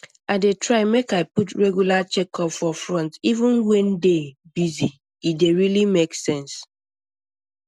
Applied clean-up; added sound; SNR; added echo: none; none; none; none.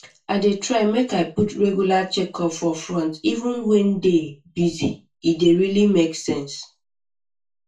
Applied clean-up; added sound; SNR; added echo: none; none; none; reverberation time 0.2 s.